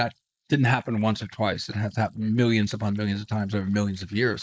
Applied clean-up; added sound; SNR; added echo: neural mask model Resemble Enhance denoiser.